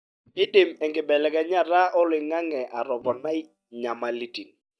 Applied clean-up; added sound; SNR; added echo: neural mask model DeepFilterNet 3.